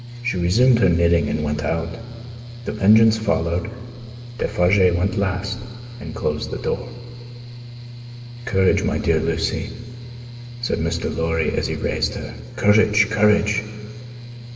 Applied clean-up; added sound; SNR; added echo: none; Mechanical fan; 13 dB; reverberation time 2.0 s.